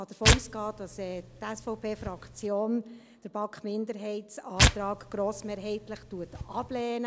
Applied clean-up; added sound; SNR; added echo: none; Tearing; -5 dB; none.